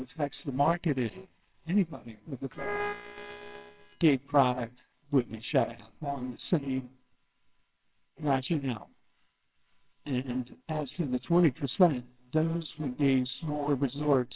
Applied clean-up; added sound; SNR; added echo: neural separator model SepFormer WHAMR!.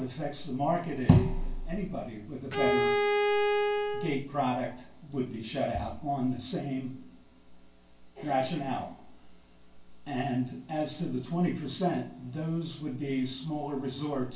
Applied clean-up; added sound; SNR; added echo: none; Bowed string instrument; -3 dB; reverberation time 0.3 s.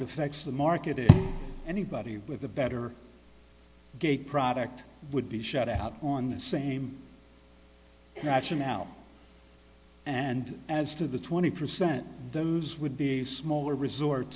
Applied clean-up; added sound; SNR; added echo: none; none; none; none.